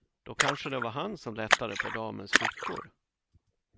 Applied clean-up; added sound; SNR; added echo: none; Splash, splatter; -5 dB; none.